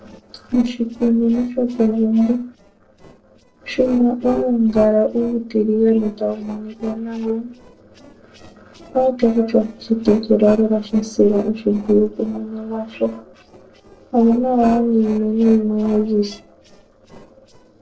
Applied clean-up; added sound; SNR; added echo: neural separator model SepFormer DNS4.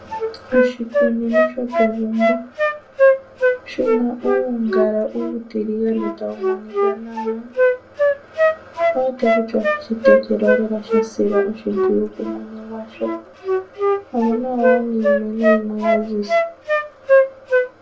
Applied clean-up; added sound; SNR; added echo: none; Wind instrument, woodwind instrument; -3 dB; reverberation time 0.2 s.